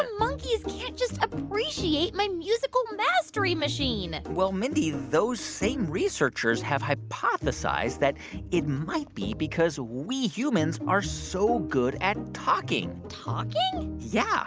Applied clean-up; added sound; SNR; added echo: none; none; none; none.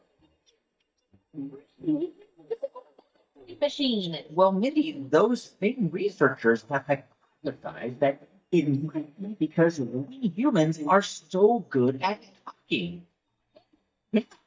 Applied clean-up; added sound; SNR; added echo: neural mask model DeepFilterNet 3.